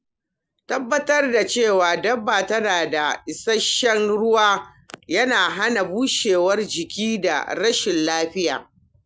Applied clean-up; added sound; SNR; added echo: none; none; none; none.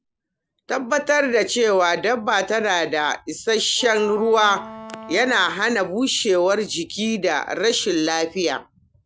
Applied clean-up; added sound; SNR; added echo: none; Wind instrument, woodwind instrument; 16 dB; none.